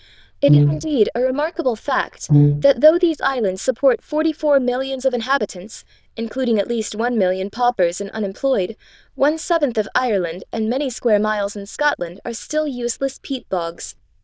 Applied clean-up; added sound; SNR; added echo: neural diffusion model UNIVERSE++.